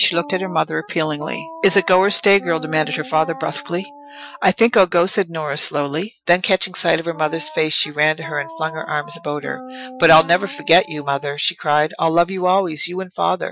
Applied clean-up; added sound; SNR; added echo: classical method Wiener filter.